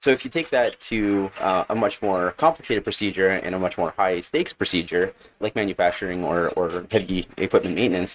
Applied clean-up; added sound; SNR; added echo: neural mask model RNNoise.